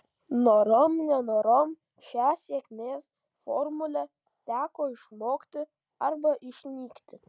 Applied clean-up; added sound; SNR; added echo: none; none; none; none.